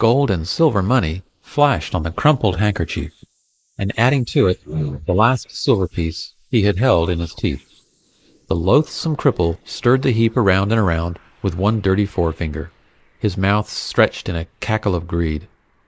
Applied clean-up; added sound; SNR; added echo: neural mask model Resemble Enhance denoiser.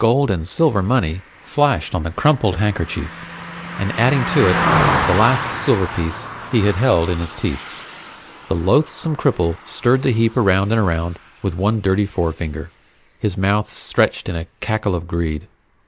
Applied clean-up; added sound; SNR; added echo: none; Car passing by; 8 dB; none.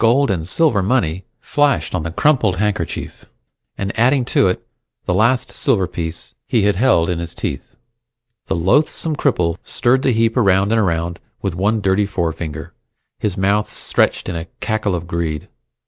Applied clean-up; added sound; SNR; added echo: none; none; none; none.